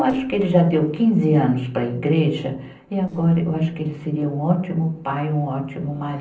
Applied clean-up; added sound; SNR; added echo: neural separator model SepFormer DNS4.